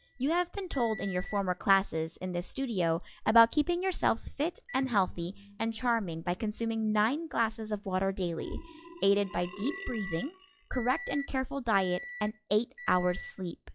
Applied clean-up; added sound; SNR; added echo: classical method log-MMSE.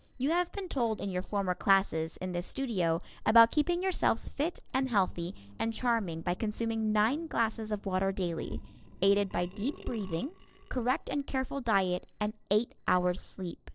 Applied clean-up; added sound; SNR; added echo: neural separator model SepFormer DNS4.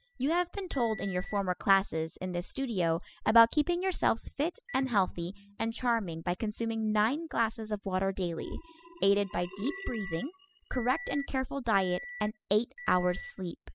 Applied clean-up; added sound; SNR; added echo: classical method spectral subtraction.